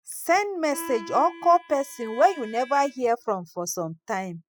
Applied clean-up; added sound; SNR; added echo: classical method spectral subtraction.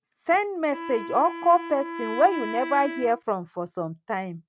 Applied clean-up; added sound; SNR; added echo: neural mask model RNNoise.